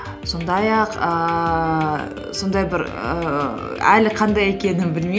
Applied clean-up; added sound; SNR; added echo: none; none; none; none.